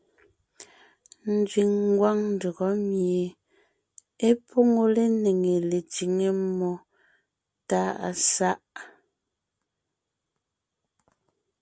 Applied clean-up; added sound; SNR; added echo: none; none; none; none.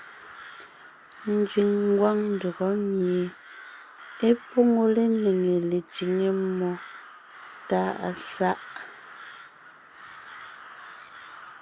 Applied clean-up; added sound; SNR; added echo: none; Crow; 18 dB; none.